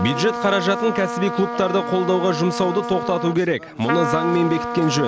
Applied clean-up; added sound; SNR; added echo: none; Trumpet; 6 dB; none.